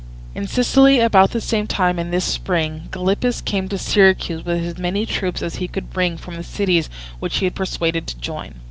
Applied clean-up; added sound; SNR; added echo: none; none; none; none.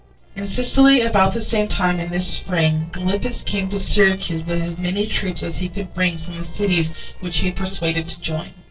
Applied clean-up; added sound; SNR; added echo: neural separator model SepFormer DNS4.